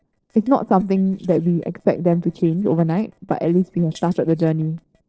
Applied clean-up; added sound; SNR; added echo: neural separator model SepFormer DNS4.